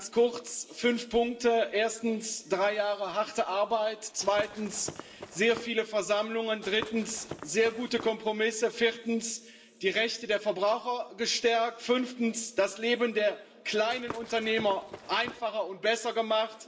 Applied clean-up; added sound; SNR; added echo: none; Walk, footsteps / Run; 14 dB; reverberation time 1.9 s.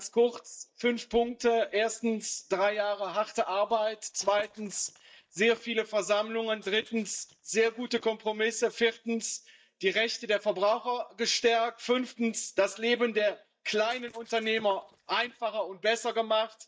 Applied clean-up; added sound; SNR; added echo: neural mask model DeepFilterNet 3.